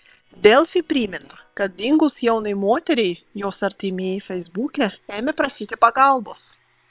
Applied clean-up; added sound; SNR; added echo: neural separator model SepFormer WHAM!.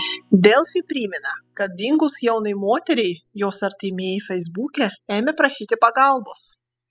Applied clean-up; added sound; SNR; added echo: classical method spectral subtraction.